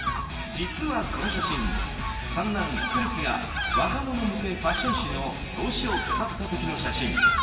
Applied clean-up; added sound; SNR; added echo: none; Bird vocalization, bird call, bird song; 3 dB; reverberation time 1.2 s.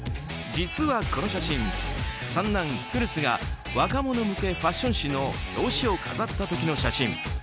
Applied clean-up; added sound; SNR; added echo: none; none; none; none.